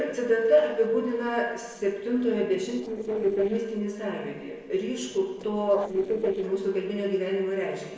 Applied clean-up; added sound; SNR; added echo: neural separator model SepFormer DNS4.